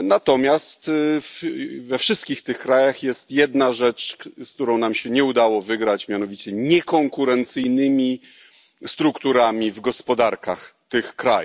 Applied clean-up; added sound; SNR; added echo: none; none; none; none.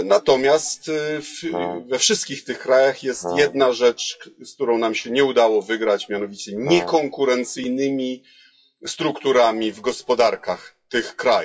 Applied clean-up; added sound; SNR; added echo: classical method WPE with log-MMSE.